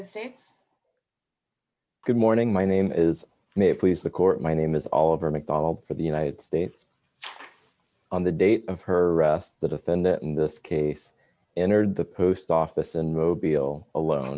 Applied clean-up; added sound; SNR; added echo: none; none; none; none.